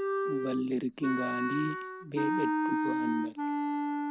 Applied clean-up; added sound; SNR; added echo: none; Wind instrument, woodwind instrument; -3 dB; none.